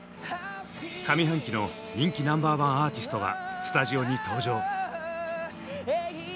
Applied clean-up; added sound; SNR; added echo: none; Engine; 17 dB; none.